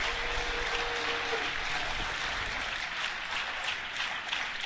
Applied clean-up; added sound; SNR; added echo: none; Bird; 9 dB; none.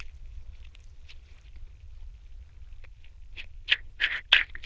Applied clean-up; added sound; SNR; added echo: neural diffusion model UNIVERSE++.